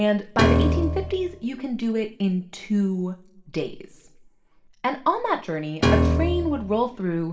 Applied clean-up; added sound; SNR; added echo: none; Piano; -3 dB; reverberation time 0.8 s.